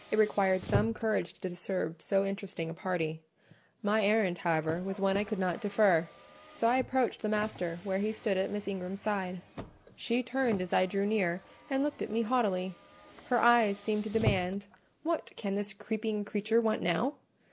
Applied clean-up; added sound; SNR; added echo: none; Car; 14 dB; none.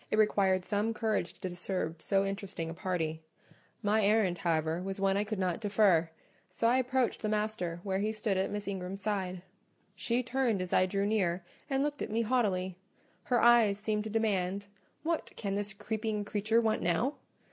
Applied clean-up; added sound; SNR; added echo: none; none; none; none.